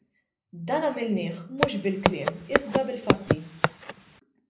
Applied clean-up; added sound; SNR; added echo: none; Walk, footsteps; -4 dB; reverberation time 0.5 s.